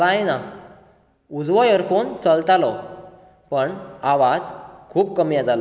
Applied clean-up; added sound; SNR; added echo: none; none; none; none.